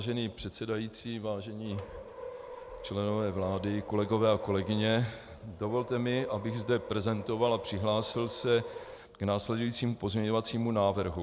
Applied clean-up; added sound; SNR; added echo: none; Subway, metro, underground; 13 dB; none.